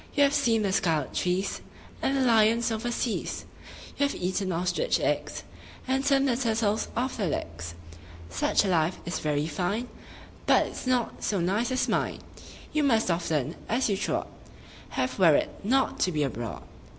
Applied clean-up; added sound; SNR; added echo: none; none; none; none.